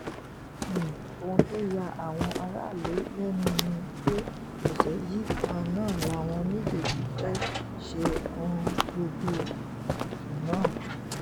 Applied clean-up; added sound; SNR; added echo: none; Walk, footsteps; -1 dB; none.